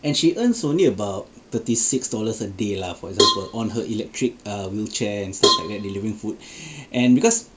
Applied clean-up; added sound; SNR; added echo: none; Cowbell; 3 dB; none.